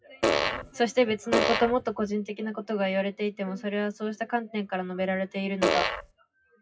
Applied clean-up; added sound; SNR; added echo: classical method WPE with log-MMSE.